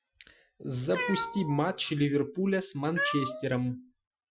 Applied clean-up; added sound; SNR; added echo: classical method Wiener filter.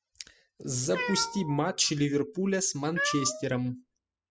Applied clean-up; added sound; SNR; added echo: classical method spectral subtraction.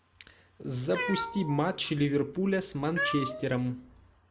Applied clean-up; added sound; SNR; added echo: none; Cat; 8 dB; none.